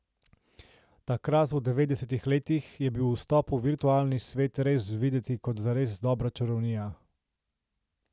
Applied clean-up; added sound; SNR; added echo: none; none; none; none.